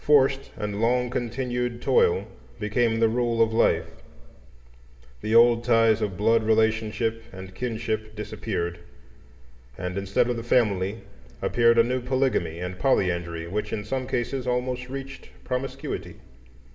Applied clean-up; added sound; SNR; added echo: none; none; none; reverberation time 2.2 s.